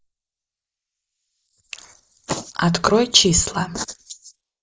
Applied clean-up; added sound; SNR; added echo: neural mask model Resemble Enhance denoiser.